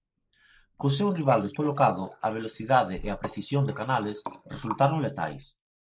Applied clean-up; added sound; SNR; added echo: neural mask model Resemble Enhance denoiser.